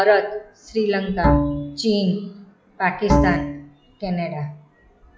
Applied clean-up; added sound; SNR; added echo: classical method log-MMSE.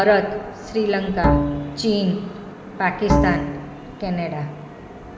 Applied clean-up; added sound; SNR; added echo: none; Bowed string instrument; 0 dB; none.